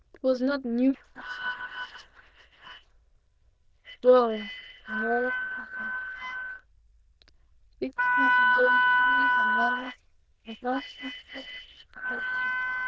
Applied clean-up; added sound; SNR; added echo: neural diffusion model UNIVERSE++.